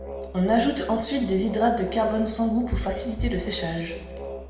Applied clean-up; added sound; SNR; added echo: none; Musical instrument; 12 dB; reverberation time 1.0 s.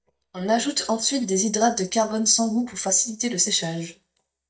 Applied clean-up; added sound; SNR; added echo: neural mask model DeepFilterNet 3.